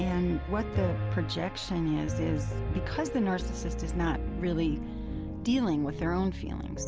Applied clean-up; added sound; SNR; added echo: none; Piano; 2 dB; none.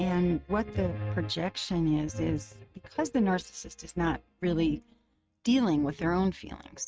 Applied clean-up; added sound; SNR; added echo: neural mask model RNNoise.